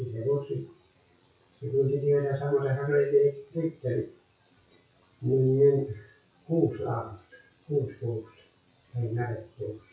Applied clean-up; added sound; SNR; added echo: classical method WPE with log-MMSE.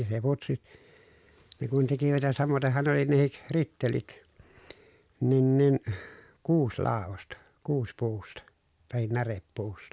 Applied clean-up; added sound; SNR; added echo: none; none; none; none.